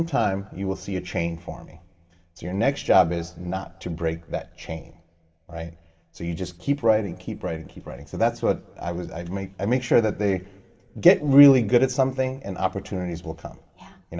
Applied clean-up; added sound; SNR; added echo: none; none; none; reverberation time 0.4 s.